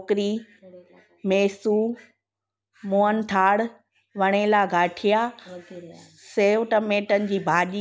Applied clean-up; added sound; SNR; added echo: none; none; none; none.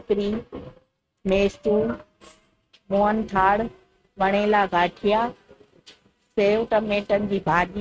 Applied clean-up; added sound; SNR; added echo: neural mask model RNNoise.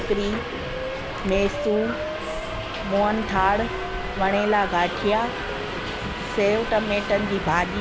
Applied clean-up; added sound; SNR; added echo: none; Subway, metro, underground; 4 dB; none.